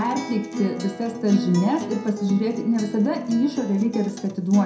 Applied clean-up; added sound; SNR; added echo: none; Acoustic guitar; 10 dB; reverberation time 0.6 s.